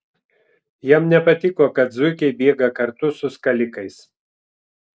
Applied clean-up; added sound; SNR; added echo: none; none; none; none.